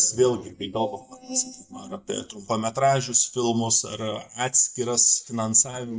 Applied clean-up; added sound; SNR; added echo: neural mask model DeepFilterNet 3.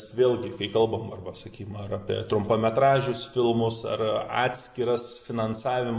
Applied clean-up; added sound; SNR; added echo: none; none; none; none.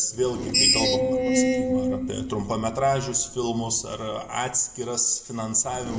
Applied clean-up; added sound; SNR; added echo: none; Screech; 0 dB; reverberation time 0.6 s.